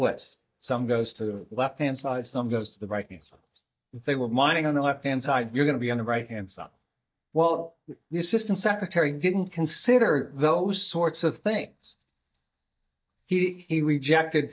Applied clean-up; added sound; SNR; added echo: neural mask model DeepFilterNet 3.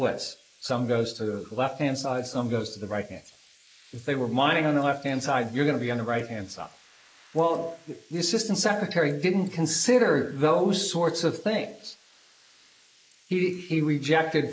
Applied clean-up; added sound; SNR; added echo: neural mask model Resemble Enhance denoiser.